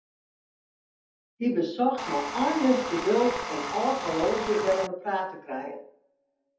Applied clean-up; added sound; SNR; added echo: none; Tools; 5 dB; reverberation time 0.5 s.